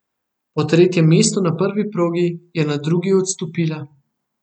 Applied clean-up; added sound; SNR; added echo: none; none; none; none.